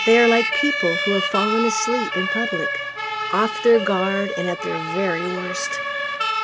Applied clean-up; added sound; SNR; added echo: none; Siren; 2 dB; none.